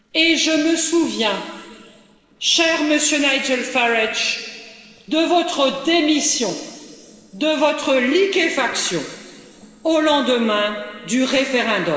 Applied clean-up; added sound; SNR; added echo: neural separator model SepFormer DNS4.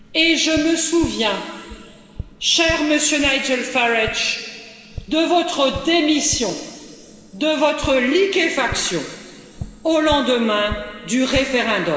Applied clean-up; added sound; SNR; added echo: none; Tap; 17 dB; reverberation time 2.9 s.